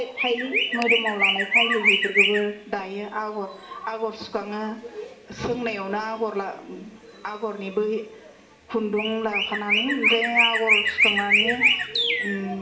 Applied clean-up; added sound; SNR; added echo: none; Chirp, tweet; -3 dB; reverberation time 0.8 s.